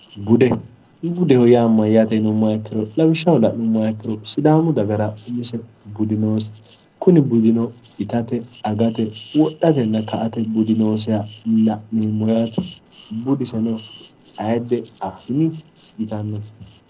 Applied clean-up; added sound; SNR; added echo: neural separator model SepFormer DNS4.